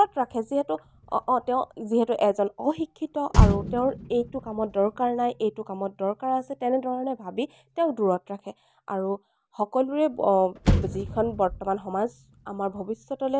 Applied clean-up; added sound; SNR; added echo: none; Motor vehicle (road); 5 dB; none.